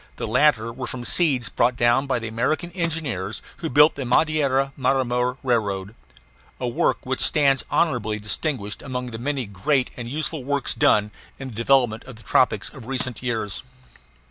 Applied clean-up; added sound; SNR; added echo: none; Rattle (instrument); 1 dB; none.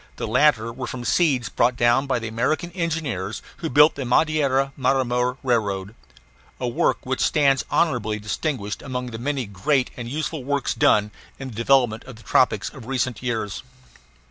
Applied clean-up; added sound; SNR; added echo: none; none; none; none.